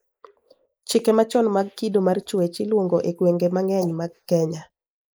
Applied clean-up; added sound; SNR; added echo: neural mask model Resemble Enhance denoiser.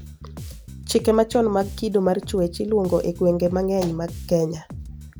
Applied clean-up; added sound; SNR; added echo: none; Bass guitar; 14 dB; none.